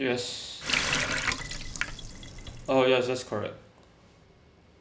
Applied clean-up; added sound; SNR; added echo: none; Water tap, faucet; 0 dB; none.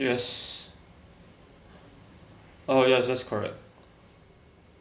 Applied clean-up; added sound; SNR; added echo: none; none; none; none.